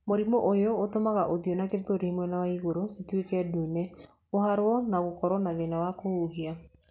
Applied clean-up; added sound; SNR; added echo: none; none; none; none.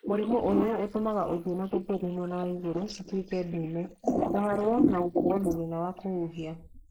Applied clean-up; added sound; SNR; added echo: neural mask model Resemble Enhance denoiser.